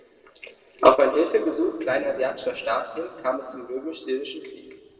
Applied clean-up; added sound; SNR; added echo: neural separator model SepFormer DNS4.